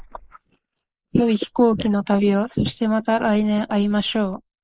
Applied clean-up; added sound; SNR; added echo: neural mask model Resemble Enhance denoiser.